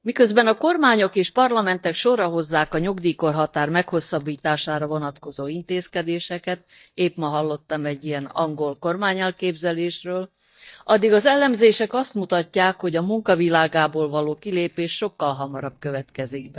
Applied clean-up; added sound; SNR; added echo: neural mask model DeepFilterNet 3.